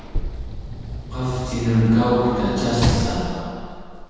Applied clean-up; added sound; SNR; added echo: none; Sliding door / Slam; 5 dB; reverberation time 2.1 s.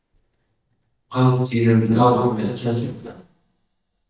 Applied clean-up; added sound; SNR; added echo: neural mask model DeepFilterNet 3.